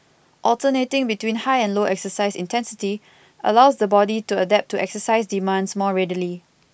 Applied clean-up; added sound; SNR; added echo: none; none; none; none.